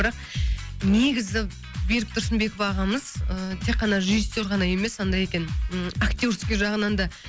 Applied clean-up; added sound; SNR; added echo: none; none; none; none.